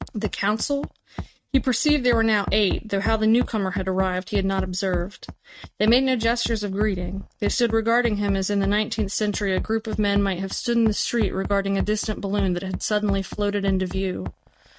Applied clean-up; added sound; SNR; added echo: neural mask model RNNoise.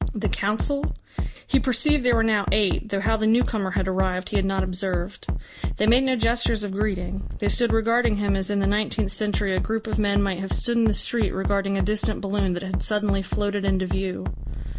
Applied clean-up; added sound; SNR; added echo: none; Bass drum; 3 dB; none.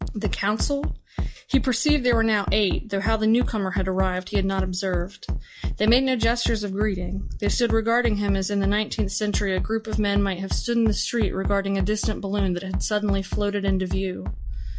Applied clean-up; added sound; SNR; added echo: classical method log-MMSE.